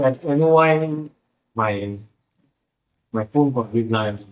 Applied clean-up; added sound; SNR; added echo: neural mask model DeepFilterNet 3.